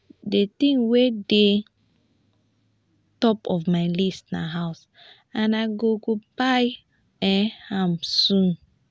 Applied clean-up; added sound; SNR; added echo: none; none; none; none.